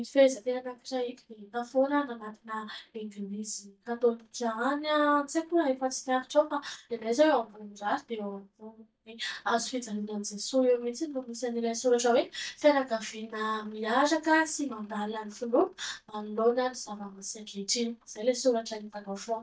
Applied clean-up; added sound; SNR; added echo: neural mask model DeepFilterNet 3.